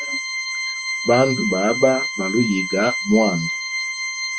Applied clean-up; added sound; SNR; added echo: none; Organ; 4 dB; none.